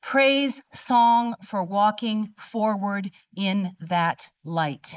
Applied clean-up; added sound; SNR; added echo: neural mask model Resemble Enhance denoiser.